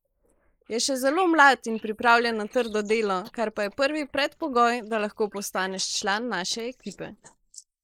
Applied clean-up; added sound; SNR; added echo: neural mask model Resemble Enhance denoiser.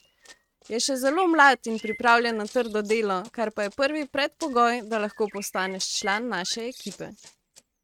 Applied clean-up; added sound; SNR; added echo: neural mask model RNNoise.